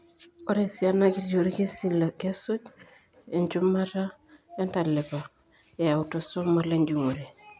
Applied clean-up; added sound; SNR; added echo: none; none; none; none.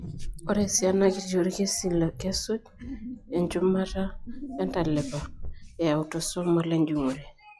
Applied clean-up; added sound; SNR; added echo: classical method log-MMSE.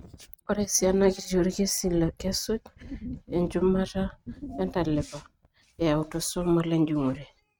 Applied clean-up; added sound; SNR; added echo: neural mask model RNNoise.